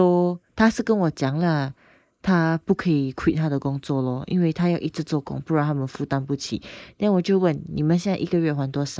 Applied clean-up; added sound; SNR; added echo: neural mask model Resemble Enhance denoiser.